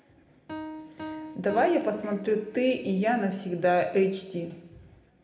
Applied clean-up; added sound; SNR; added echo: none; Piano; 15 dB; reverberation time 0.7 s.